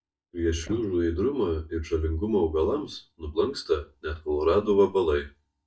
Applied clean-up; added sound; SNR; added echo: neural mask model DeepFilterNet 3.